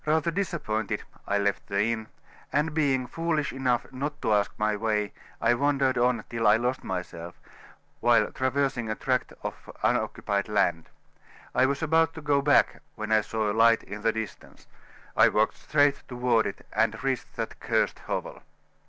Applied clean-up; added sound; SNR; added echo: none; none; none; none.